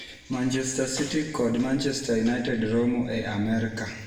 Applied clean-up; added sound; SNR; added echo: none; none; none; reverberation time 1.1 s.